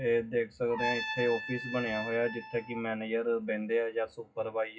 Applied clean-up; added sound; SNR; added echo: classical method WPE with log-MMSE.